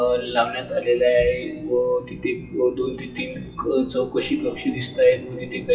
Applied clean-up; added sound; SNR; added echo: classical method WPE with log-MMSE.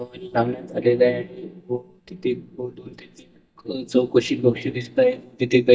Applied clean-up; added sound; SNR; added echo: neural mask model DeepFilterNet 3.